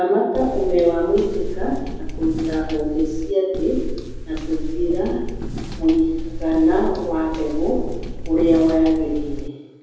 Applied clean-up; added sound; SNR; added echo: none; Walk, footsteps; 6 dB; reverberation time 1.1 s.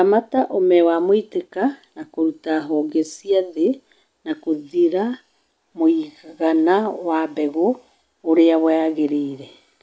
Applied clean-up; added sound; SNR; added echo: none; none; none; none.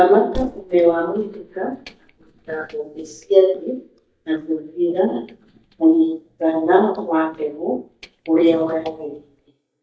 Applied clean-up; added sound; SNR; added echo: neural mask model DeepFilterNet 3.